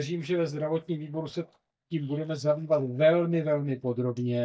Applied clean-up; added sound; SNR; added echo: neural mask model DeepFilterNet 3.